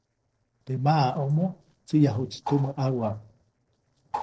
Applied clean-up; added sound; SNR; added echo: neural separator model SepFormer DNS4.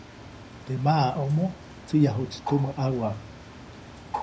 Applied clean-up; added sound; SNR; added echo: none; Bird; 13 dB; reverberation time 0.4 s.